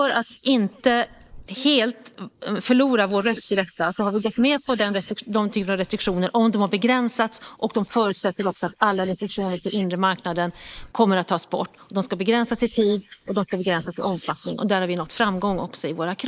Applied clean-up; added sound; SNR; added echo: neural mask model Resemble Enhance denoiser.